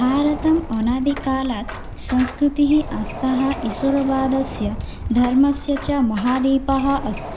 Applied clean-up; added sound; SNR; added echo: none; Door; 11 dB; none.